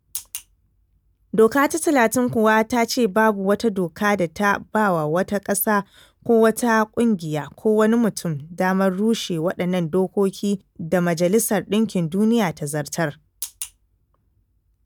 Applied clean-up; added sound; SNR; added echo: none; none; none; none.